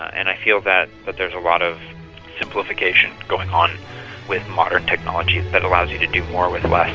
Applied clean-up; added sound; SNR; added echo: none; none; none; none.